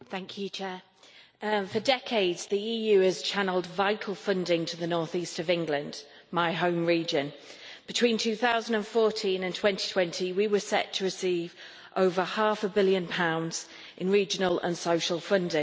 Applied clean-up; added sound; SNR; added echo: none; none; none; none.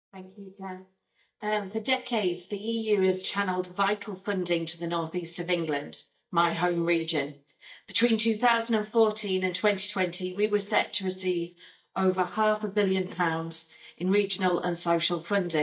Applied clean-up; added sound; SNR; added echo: neural mask model DeepFilterNet 3.